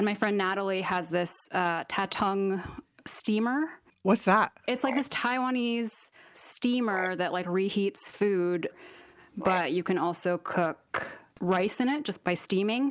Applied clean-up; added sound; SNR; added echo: none; Frog; 16 dB; none.